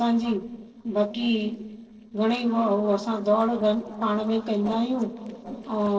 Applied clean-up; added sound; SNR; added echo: neural separator model SepFormer DNS4.